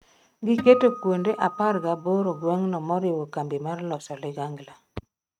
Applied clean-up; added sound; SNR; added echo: neural mask model RNNoise.